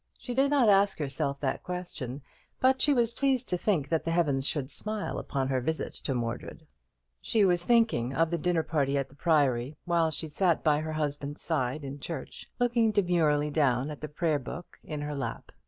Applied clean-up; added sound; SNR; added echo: none; none; none; none.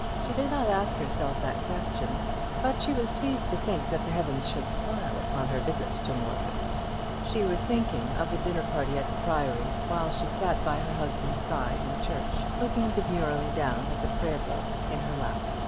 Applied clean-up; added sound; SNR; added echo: none; Mechanical fan; -2 dB; none.